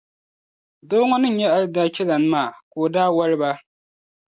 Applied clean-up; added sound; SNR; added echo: none; none; none; none.